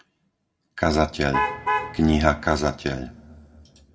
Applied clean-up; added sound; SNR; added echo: none; Alarm / Truck; 2 dB; reverberation time 1.2 s.